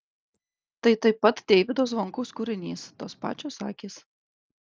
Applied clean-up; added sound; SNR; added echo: none; none; none; none.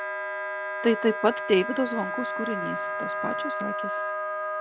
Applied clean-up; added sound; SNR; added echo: none; Wind instrument, woodwind instrument; 2 dB; none.